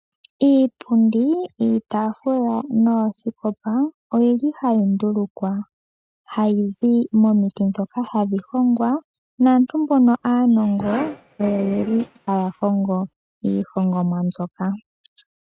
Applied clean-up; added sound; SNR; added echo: neural mask model RNNoise.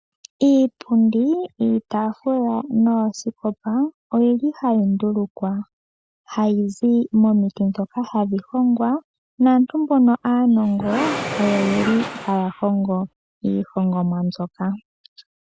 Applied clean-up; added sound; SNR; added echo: none; Engine / Mechanisms; 9 dB; none.